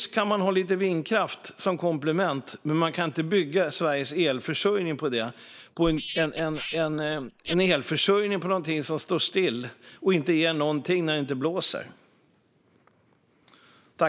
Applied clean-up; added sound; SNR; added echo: neural mask model Resemble Enhance denoiser.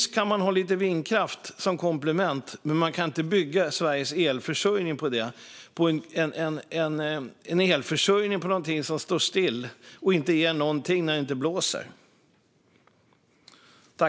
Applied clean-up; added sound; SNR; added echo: none; none; none; none.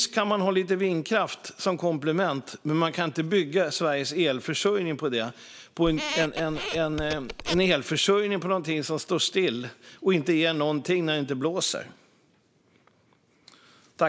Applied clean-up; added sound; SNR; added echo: none; Squeak; 7 dB; none.